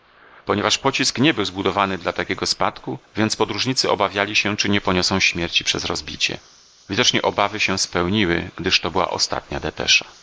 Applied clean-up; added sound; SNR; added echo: neural mask model Resemble Enhance denoiser.